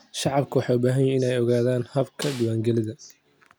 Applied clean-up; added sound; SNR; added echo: none; Snare drum; 17 dB; none.